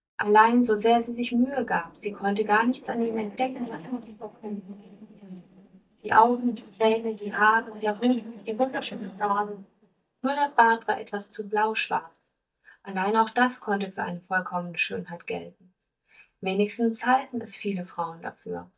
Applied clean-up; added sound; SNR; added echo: neural mask model DeepFilterNet 3.